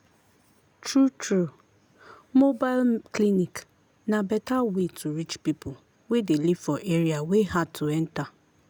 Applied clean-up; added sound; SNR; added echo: none; none; none; none.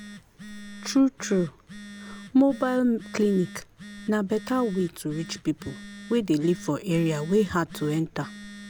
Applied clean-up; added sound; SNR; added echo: none; Telephone; 16 dB; none.